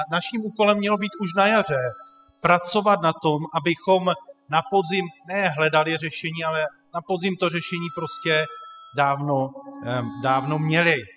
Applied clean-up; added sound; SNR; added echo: classical method spectral subtraction.